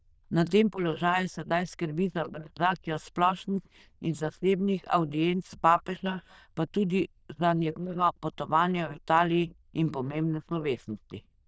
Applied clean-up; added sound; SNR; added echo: neural diffusion model UNIVERSE++.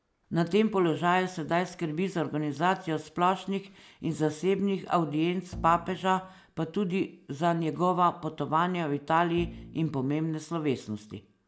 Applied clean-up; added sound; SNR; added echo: none; Bowed string instrument; 17 dB; none.